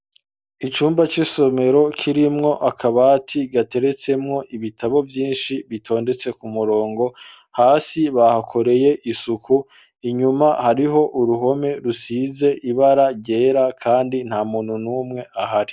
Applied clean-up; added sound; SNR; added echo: none; none; none; none.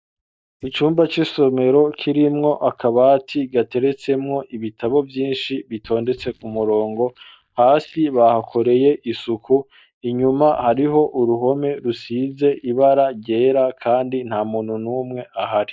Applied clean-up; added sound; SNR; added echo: neural mask model DeepFilterNet 3.